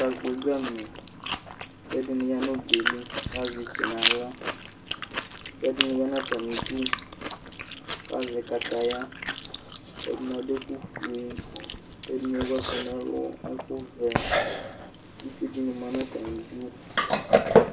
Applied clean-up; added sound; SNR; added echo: none; Chewing, mastication; -1 dB; reverberation time 0.2 s.